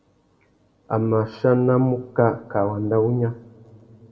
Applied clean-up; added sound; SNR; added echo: none; none; none; reverberation time 1.3 s.